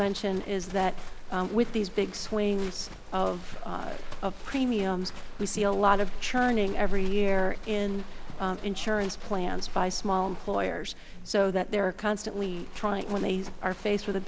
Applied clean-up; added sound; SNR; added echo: none; Livestock, farm animals, working animals; 4 dB; none.